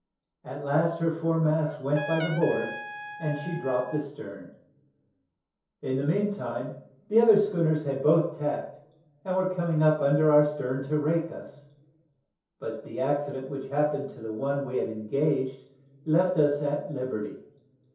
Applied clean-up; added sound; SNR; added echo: none; Trumpet; 13 dB; reverberation time 0.6 s.